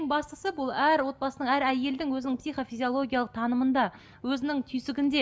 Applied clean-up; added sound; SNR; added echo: none; none; none; none.